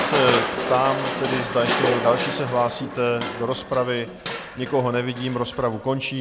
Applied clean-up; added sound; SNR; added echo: none; Crushing; 3 dB; none.